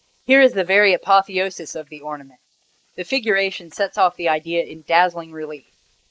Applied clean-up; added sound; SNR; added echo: neural mask model Resemble Enhance denoiser.